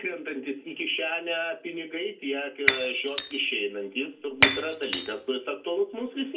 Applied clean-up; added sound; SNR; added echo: none; Shatter; -1 dB; reverberation time 0.2 s.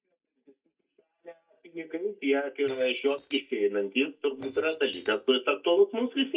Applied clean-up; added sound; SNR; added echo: neural mask model DeepFilterNet 3.